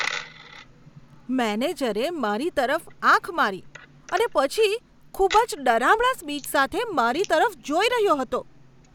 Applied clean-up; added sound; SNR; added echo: none; Coin (dropping); 17 dB; none.